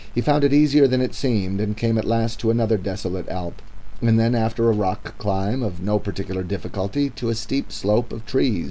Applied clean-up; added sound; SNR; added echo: none; none; none; none.